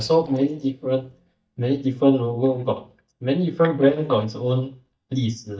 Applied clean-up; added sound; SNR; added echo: neural mask model DeepFilterNet 3.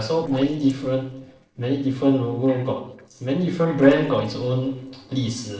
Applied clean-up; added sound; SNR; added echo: neural separator model SepFormer DNS4.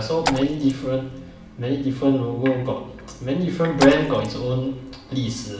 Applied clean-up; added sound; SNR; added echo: none; Raindrop / Splash, splatter; 9 dB; reverberation time 0.8 s.